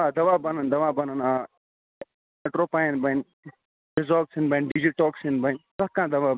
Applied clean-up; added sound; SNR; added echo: none; none; none; none.